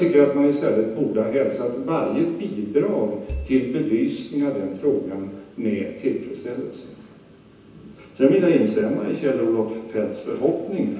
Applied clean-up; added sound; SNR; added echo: none; Marimba, xylophone / Wood; 8 dB; reverberation time 0.9 s.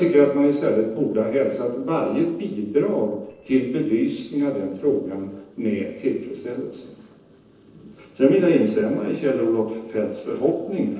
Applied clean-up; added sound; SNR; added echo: neural separator model SepFormer DNS4.